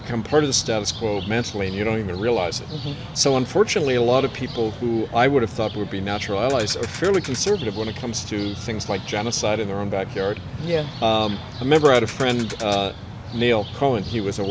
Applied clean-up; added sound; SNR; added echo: none; Ratchet, pawl; 16 dB; none.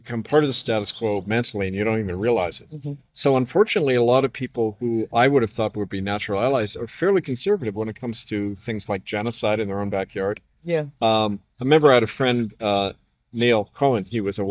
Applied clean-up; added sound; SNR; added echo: neural mask model DeepFilterNet 3.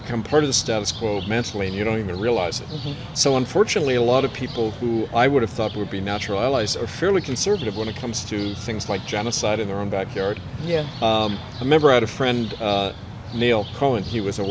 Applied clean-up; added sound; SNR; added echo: none; none; none; none.